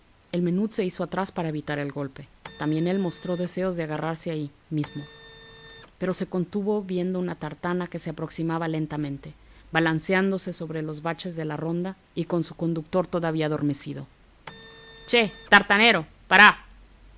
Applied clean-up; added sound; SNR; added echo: none; Printer; 19 dB; none.